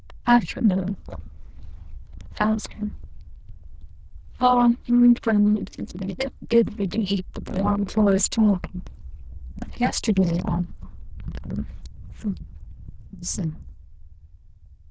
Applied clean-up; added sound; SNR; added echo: neural diffusion model UNIVERSE++.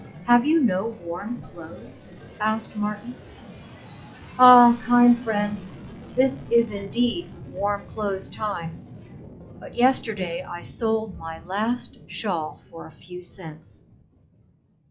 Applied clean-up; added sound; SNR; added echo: classical method log-MMSE.